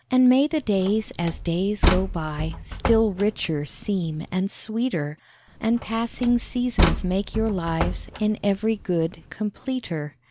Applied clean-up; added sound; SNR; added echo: none; Slam; 4 dB; none.